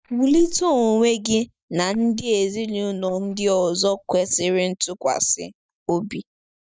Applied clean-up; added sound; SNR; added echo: neural mask model DeepFilterNet 3.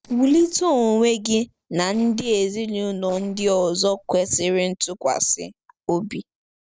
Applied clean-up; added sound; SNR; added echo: neural separator model SepFormer DNS4.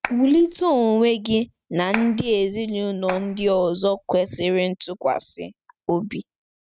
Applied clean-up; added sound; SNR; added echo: neural mask model RNNoise.